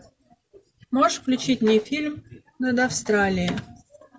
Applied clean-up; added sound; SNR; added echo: none; none; none; none.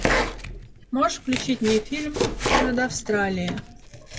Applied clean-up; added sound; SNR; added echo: none; Domestic sounds, home sounds; 1 dB; none.